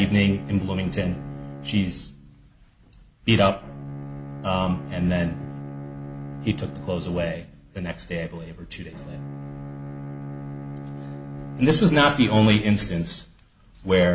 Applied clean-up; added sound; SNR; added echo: none; Bowed string instrument; 12 dB; none.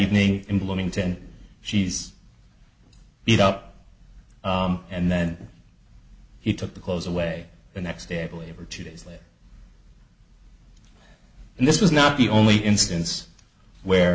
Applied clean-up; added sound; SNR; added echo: none; none; none; none.